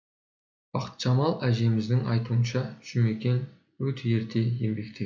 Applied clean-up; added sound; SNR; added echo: none; none; none; none.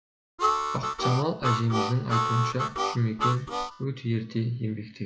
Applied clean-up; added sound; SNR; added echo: none; Harmonica; 0 dB; none.